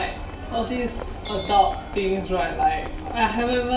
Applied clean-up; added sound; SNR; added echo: none; Livestock, farm animals, working animals; 15 dB; reverberation time 0.1 s.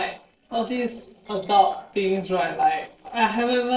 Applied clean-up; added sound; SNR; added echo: neural separator model SepFormer DNS4.